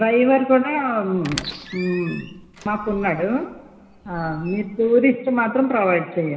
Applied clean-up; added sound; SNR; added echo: none; Squeak; 16 dB; reverberation time 2.4 s.